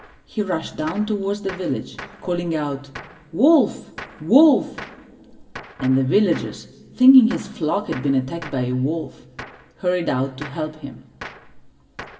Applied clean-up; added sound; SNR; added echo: none; Gunshot, gunfire; 19 dB; reverberation time 2.0 s.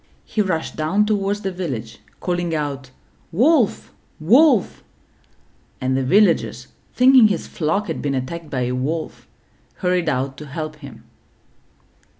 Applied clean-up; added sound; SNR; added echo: none; none; none; none.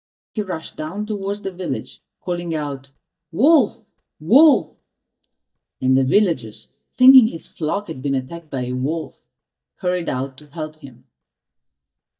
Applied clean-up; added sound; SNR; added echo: neural mask model DeepFilterNet 3.